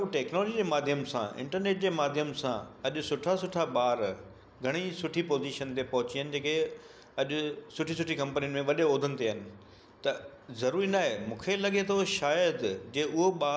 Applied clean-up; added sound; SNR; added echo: none; none; none; none.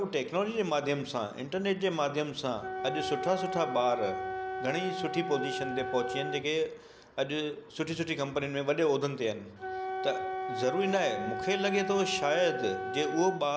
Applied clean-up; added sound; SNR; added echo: none; Wind instrument, woodwind instrument; 6 dB; none.